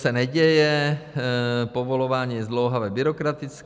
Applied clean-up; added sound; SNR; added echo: none; none; none; none.